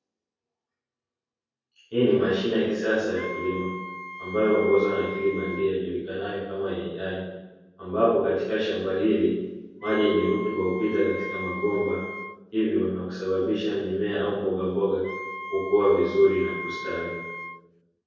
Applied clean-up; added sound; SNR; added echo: none; Wind instrument, woodwind instrument; 11 dB; reverberation time 1.3 s.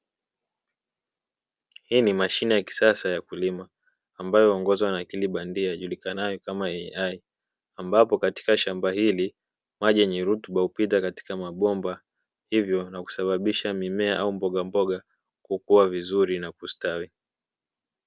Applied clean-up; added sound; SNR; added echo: none; none; none; none.